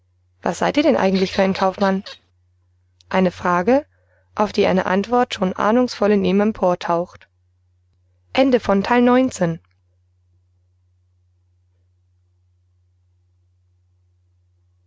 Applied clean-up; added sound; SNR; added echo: neural mask model RNNoise.